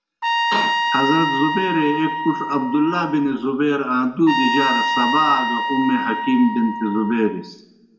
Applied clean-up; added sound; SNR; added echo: none; Trumpet; 3 dB; reverberation time 0.7 s.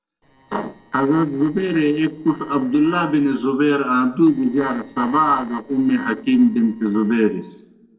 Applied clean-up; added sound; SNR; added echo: neural separator model SepFormer DNS4.